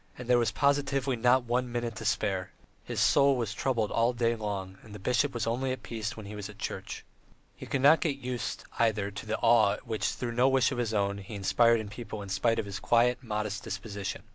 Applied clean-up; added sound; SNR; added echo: none; none; none; none.